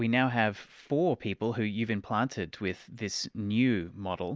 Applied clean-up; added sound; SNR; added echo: none; none; none; none.